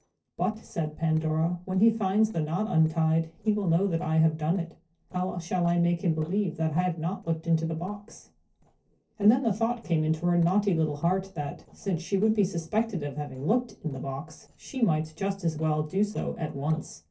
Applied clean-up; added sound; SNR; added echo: neural separator model SepFormer DNS4.